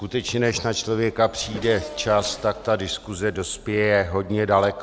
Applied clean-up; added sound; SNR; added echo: none; Race car, auto racing / Accelerating, revving, vroom; 19 dB; none.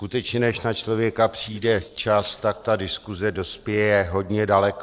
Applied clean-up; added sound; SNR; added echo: neural separator model SepFormer DNS4.